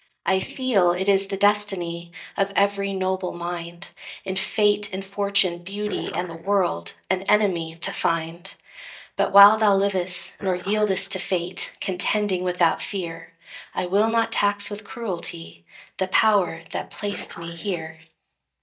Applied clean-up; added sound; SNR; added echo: neural mask model DeepFilterNet 3.